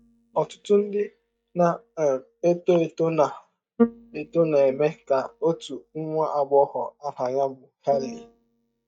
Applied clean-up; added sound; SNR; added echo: neural mask model DeepFilterNet 3.